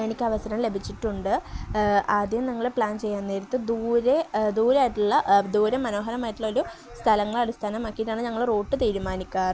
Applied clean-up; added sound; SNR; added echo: none; none; none; none.